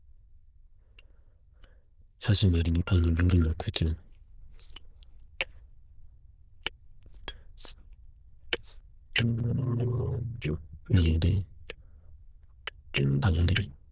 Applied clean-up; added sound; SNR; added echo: neural diffusion model UNIVERSE++.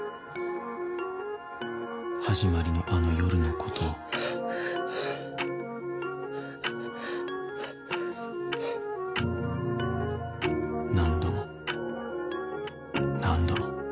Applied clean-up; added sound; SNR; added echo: none; none; none; none.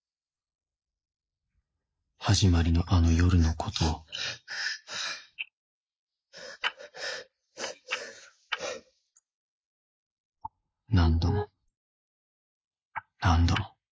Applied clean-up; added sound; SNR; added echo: neural mask model Resemble Enhance denoiser.